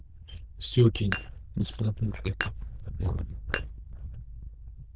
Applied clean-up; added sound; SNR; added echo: neural diffusion model UNIVERSE++.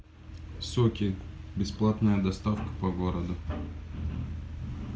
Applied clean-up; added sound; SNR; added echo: none; none; none; none.